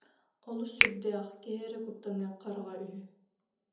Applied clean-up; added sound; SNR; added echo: none; Finger snapping; -4 dB; reverberation time 0.7 s.